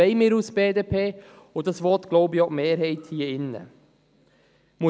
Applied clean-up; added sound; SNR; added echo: none; none; none; none.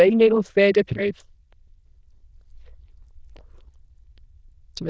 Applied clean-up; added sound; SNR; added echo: neural diffusion model UNIVERSE++.